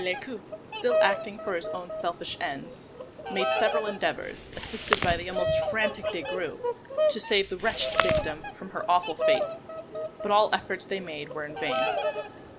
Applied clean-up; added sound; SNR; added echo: none; Chewing, mastication + Bird vocalization, bird call, bird song; 0 dB; none.